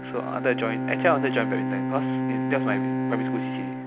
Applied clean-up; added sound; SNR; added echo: none; Bowed string instrument; -1 dB; none.